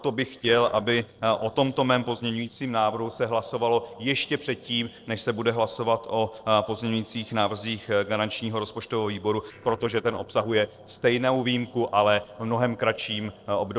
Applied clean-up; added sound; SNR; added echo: neural separator model SepFormer DNS4.